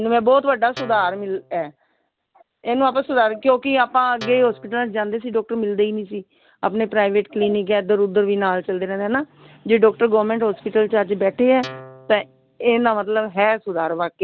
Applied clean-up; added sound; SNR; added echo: none; Guitar; 18 dB; none.